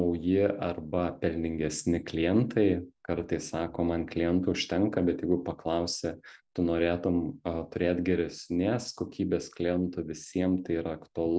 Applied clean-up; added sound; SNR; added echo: none; none; none; none.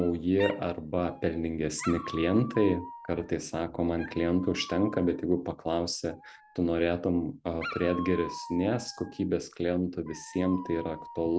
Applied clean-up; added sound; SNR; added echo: none; Dog; 15 dB; none.